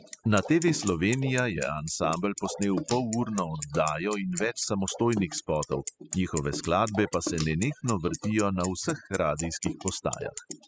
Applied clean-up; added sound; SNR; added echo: classical method spectral subtraction.